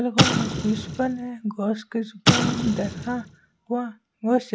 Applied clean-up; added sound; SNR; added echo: none; Explosion; -1 dB; none.